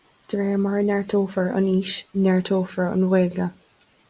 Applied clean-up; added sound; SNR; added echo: none; none; none; none.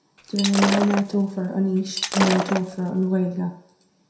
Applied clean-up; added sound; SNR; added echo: none; Shatter; 4 dB; reverberation time 0.6 s.